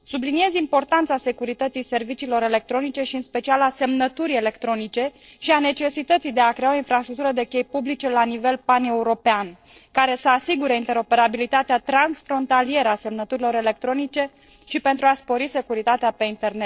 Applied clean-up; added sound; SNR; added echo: neural separator model SepFormer DNS4.